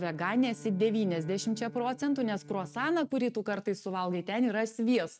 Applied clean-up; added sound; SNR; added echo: neural mask model RNNoise.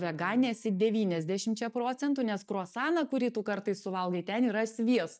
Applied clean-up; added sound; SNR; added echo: neural mask model DeepFilterNet 3.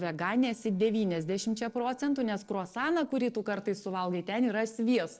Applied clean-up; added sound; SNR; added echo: neural separator model SepFormer DNS4.